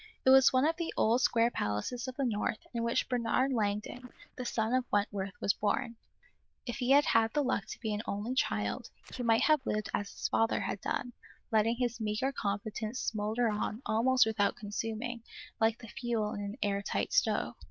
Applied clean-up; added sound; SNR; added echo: neural diffusion model UNIVERSE++.